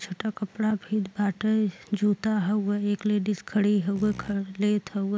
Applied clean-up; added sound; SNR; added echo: none; Fart; 17 dB; none.